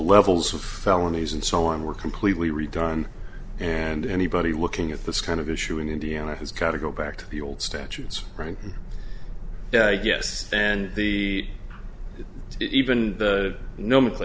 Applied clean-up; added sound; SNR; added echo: none; none; none; none.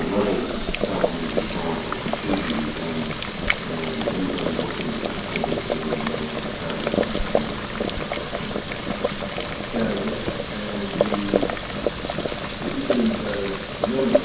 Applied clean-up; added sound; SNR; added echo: none; Boiling; -3 dB; reverberation time 0.9 s.